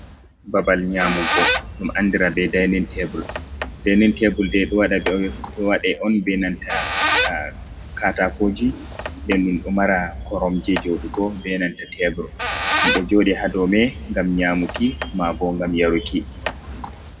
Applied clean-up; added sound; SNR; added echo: none; Squeak; 6 dB; reverberation time 1.5 s.